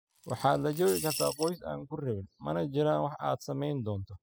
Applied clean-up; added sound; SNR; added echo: classical method spectral subtraction.